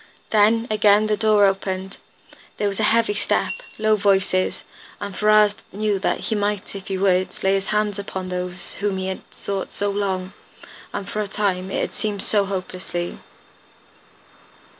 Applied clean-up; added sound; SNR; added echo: none; Coin (dropping) / Glass; 16 dB; none.